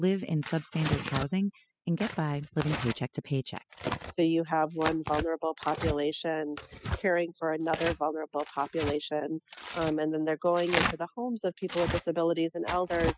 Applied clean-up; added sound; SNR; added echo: classical method spectral subtraction.